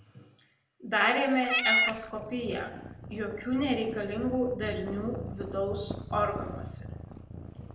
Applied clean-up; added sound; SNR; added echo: none; Meow / Purr; 4 dB; reverberation time 0.7 s.